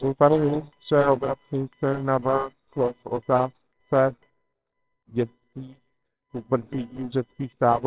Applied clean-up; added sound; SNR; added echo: neural separator model SepFormer WHAMR!.